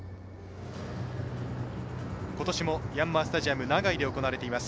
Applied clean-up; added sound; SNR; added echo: none; Bass guitar; 18 dB; none.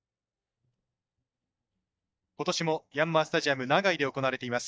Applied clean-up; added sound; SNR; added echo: neural mask model DeepFilterNet 3.